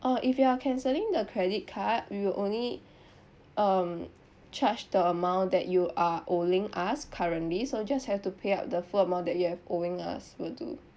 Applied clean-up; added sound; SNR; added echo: none; none; none; none.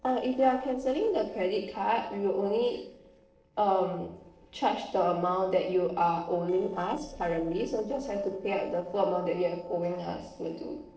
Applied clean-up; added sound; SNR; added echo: neural separator model SepFormer DNS4.